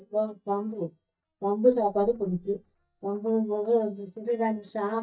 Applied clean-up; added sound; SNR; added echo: neural mask model DeepFilterNet 3.